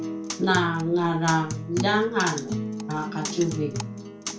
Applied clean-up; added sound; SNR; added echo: none; Acoustic guitar; 7 dB; reverberation time 0.3 s.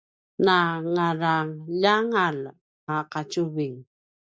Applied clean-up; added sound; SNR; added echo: none; none; none; none.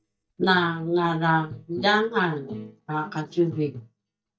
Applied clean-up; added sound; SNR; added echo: neural mask model DeepFilterNet 3.